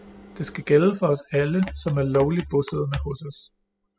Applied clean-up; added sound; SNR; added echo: classical method spectral subtraction.